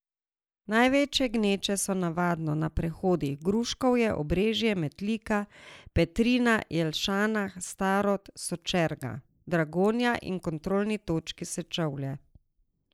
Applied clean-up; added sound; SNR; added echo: neural mask model Resemble Enhance denoiser.